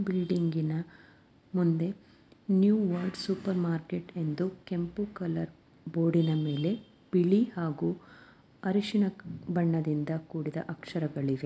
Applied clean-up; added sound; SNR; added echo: none; none; none; none.